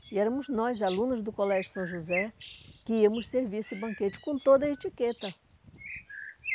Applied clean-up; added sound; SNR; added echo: none; Bird; 13 dB; none.